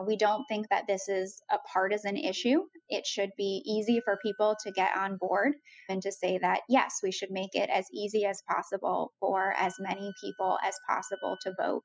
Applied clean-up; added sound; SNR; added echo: classical method spectral subtraction.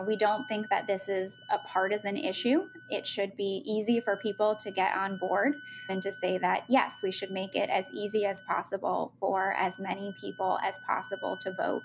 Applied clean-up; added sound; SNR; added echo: none; Wind instrument, woodwind instrument; 19 dB; none.